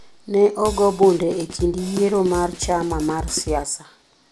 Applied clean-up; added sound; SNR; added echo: none; Drum kit; 10 dB; none.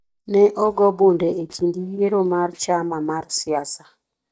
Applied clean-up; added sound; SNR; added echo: neural mask model DeepFilterNet 3.